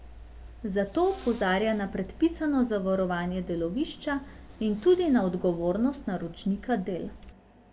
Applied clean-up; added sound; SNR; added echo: none; Zipper (clothing); 19 dB; reverberation time 1.5 s.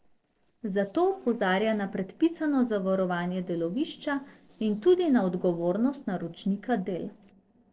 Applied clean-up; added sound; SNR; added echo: neural separator model SepFormer DNS4.